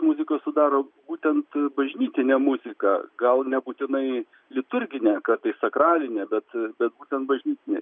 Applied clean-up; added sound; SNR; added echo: none; none; none; none.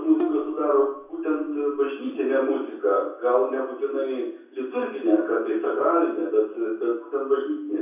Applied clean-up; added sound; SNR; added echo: none; Bowed string instrument; 12 dB; reverberation time 0.6 s.